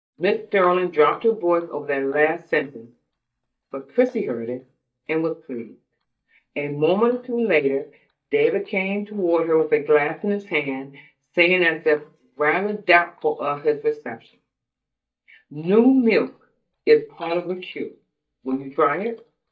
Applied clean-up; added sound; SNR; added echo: neural mask model DeepFilterNet 3.